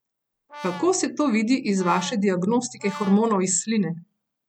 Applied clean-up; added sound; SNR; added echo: none; Brass instrument; 17 dB; none.